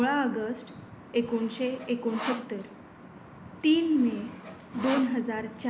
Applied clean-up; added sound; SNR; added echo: none; Sawing; 12 dB; none.